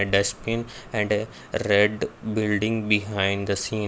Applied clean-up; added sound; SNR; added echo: none; none; none; none.